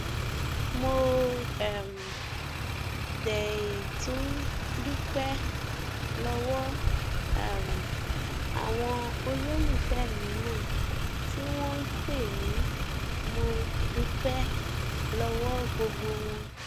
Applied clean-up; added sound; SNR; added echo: none; Motor vehicle (road); -5 dB; none.